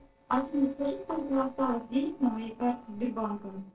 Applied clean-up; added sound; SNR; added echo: neural separator model SepFormer DNS4.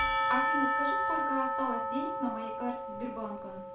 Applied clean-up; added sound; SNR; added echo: none; Church bell / Percussion; -5 dB; reverberation time 0.3 s.